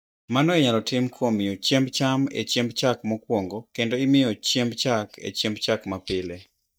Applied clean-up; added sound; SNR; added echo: neural mask model DeepFilterNet 3.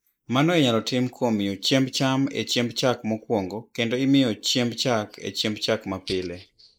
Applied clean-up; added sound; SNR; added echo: neural mask model Resemble Enhance denoiser.